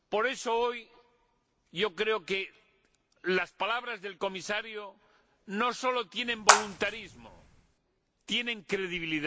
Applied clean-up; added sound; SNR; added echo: none; Water / Splash, splatter; -5 dB; none.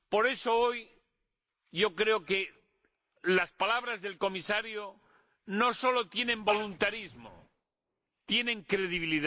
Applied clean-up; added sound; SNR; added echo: neural mask model Resemble Enhance denoiser.